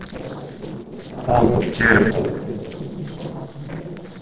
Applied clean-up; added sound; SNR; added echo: neural separator model SepFormer DNS4.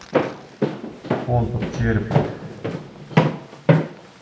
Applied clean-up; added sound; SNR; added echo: none; Walk, footsteps; -4 dB; reverberation time 2.0 s.